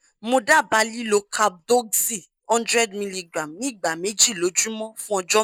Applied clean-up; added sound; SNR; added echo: neural mask model Resemble Enhance denoiser.